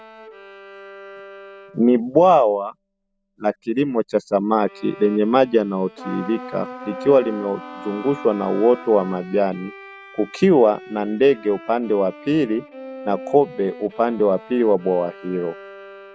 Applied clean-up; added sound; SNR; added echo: none; Bowed string instrument + Trumpet; 17 dB; none.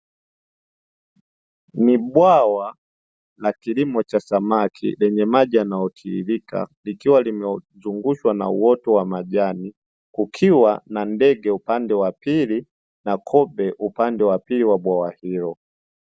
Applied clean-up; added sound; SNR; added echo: none; none; none; none.